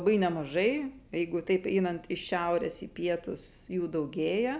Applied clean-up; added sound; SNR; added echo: none; none; none; none.